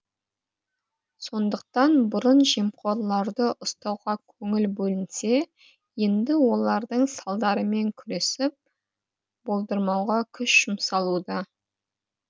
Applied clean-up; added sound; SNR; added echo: none; none; none; none.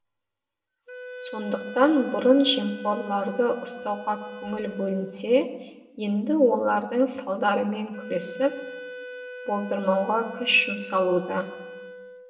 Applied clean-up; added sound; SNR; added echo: none; Wind instrument, woodwind instrument; 15 dB; reverberation time 1.0 s.